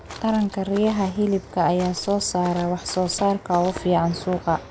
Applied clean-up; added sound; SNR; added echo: none; Walk, footsteps + Hammer; 18 dB; none.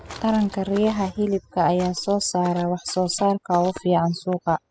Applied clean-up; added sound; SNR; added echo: classical method spectral subtraction.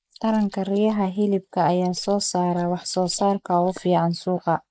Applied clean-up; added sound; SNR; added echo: neural mask model Resemble Enhance denoiser.